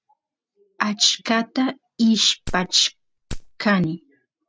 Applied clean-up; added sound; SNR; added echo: none; Wood; 11 dB; none.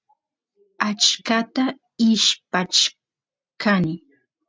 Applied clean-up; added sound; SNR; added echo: none; none; none; none.